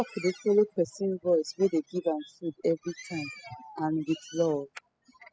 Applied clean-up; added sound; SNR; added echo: classical method spectral subtraction.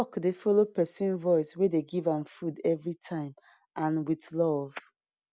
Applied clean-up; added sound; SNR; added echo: none; none; none; none.